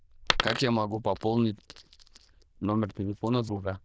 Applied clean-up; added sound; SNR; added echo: neural diffusion model UNIVERSE++.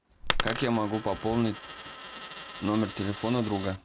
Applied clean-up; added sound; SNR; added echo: none; Coin (dropping); 6 dB; none.